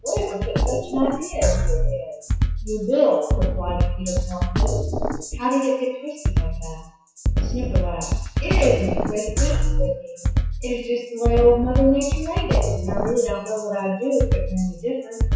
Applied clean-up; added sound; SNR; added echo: classical method WPE with log-MMSE.